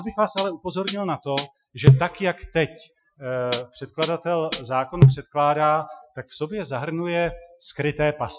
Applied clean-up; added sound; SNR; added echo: classical method Wiener filter.